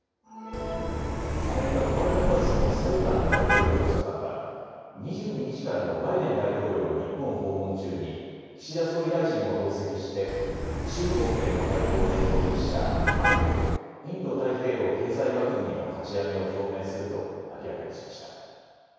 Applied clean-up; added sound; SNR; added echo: none; Car passing by; -4 dB; reverberation time 2.2 s.